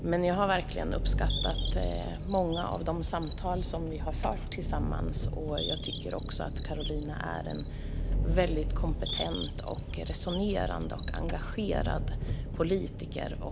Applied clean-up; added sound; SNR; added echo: none; Bird + Engine; -4 dB; none.